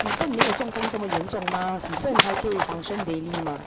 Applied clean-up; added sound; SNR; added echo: none; Livestock, farm animals, working animals; -1 dB; reverberation time 0.3 s.